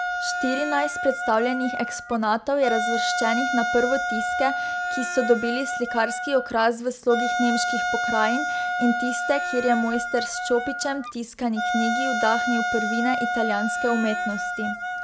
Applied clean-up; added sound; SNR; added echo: none; Wind instrument, woodwind instrument; 2 dB; none.